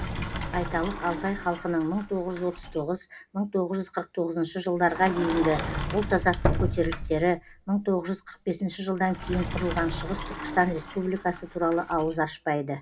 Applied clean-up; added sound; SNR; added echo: none; Sliding door; 6 dB; reverberation time 0.3 s.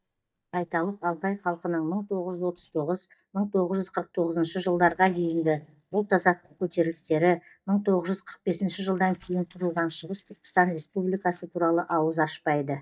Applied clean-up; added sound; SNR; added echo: neural mask model DeepFilterNet 3.